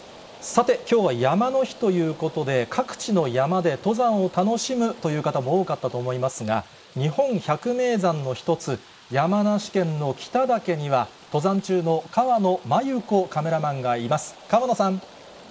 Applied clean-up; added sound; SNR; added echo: neural mask model Resemble Enhance denoiser.